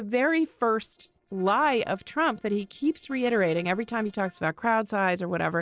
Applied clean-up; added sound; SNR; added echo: neural separator model SepFormer DNS4.